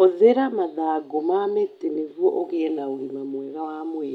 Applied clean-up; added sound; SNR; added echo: none; none; none; none.